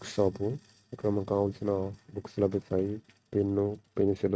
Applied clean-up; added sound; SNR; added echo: neural mask model RNNoise.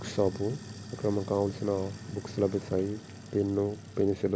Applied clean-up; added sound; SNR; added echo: none; Sink (filling or washing); 16 dB; none.